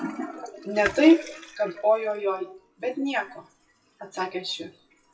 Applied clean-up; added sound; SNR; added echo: classical method WPE with log-MMSE.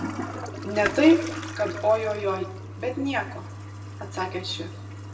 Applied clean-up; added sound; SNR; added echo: none; Toilet flush; 9 dB; reverberation time 0.6 s.